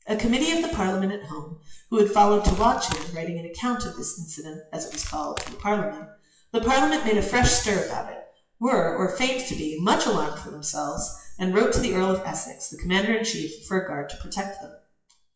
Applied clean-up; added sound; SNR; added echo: classical method WPE with log-MMSE.